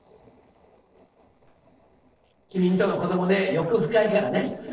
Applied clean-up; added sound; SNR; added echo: neural separator model SepFormer DNS4.